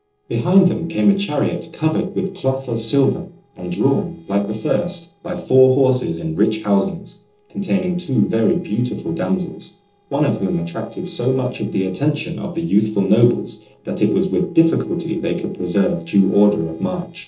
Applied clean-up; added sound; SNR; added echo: neural separator model SepFormer DNS4.